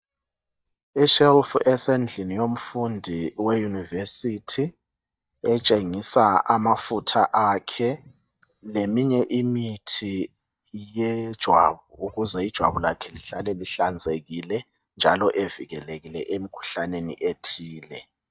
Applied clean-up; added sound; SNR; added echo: neural mask model DeepFilterNet 3.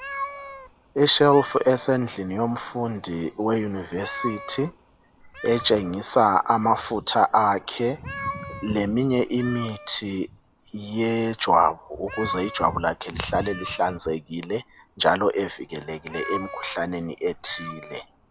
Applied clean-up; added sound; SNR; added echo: none; Meow; 15 dB; none.